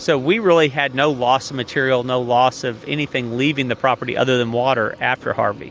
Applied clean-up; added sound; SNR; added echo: none; none; none; none.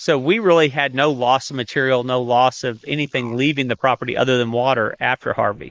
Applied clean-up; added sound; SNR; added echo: neural mask model Resemble Enhance denoiser.